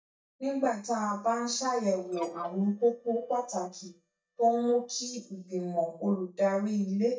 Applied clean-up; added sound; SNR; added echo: neural mask model DeepFilterNet 3.